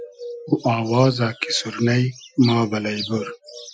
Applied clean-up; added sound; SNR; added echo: classical method Wiener filter.